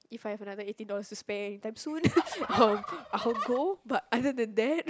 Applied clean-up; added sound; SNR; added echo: none; Fowl; 7 dB; none.